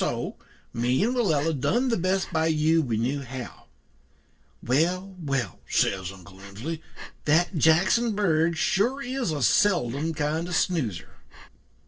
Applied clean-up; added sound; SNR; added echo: neural separator model SepFormer DNS4.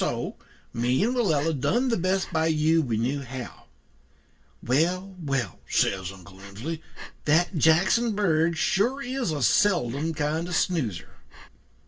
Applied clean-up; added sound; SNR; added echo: none; Breathing; 12 dB; reverberation time 0.1 s.